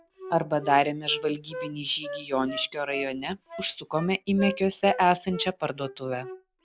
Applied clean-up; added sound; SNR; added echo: none; Wind instrument, woodwind instrument; 15 dB; none.